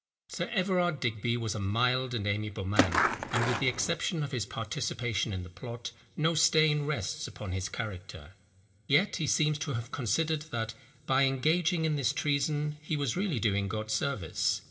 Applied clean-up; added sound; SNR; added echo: none; Skateboard; -2 dB; reverberation time 1.0 s.